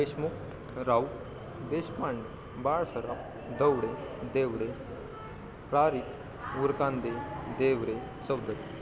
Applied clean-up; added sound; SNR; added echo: none; none; none; none.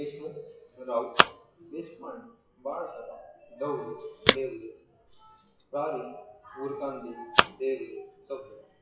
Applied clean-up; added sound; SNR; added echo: classical method WPE with log-MMSE.